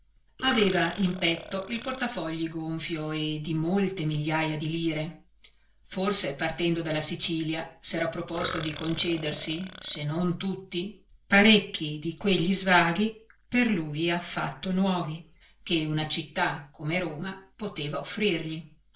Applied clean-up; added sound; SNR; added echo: neural separator model SepFormer DNS4.